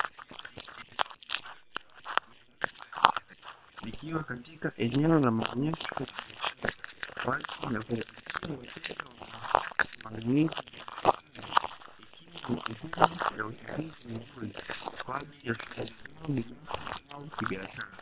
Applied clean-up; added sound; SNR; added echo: neural separator model SepFormer WHAM!.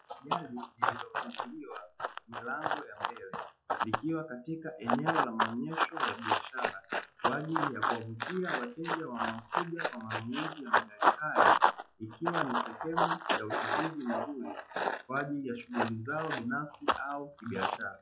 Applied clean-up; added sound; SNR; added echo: classical method log-MMSE.